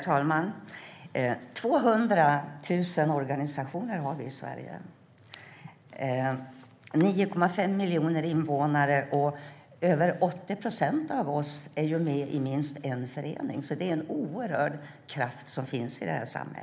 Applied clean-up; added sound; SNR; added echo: none; none; none; none.